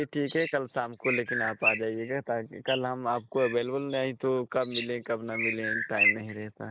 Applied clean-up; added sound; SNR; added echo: neural mask model Resemble Enhance denoiser.